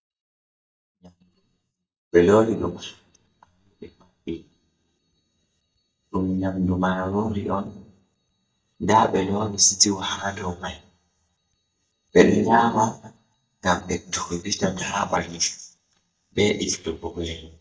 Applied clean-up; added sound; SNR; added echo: neural mask model DeepFilterNet 3.